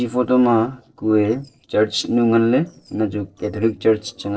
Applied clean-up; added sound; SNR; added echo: neural separator model SepFormer DNS4.